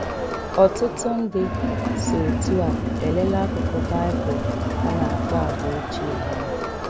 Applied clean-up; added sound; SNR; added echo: none; Crowd; -1 dB; none.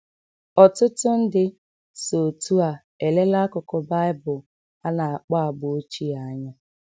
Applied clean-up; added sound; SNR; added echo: none; none; none; none.